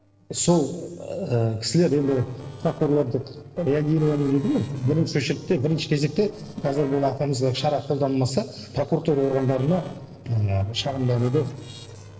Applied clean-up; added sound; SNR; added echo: neural separator model SepFormer DNS4.